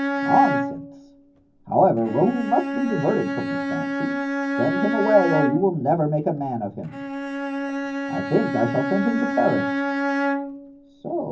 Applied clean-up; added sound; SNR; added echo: none; Bowed string instrument; 3 dB; reverberation time 0.4 s.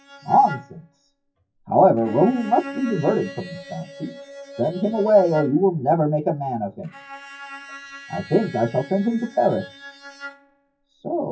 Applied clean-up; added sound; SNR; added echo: classical method WPE with log-MMSE.